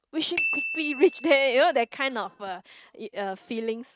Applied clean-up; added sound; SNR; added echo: neural mask model RNNoise.